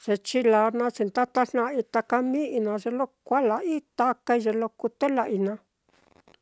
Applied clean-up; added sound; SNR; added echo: none; none; none; none.